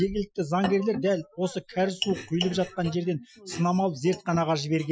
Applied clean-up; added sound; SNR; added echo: classical method Wiener filter.